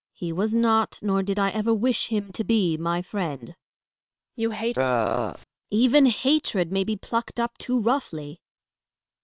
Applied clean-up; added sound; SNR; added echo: neural separator model SepFormer WHAM!.